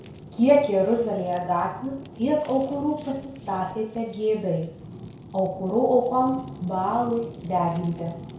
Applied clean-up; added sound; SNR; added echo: none; Fire; 16 dB; reverberation time 0.6 s.